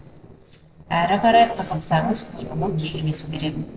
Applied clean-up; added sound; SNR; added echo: neural separator model SepFormer DNS4.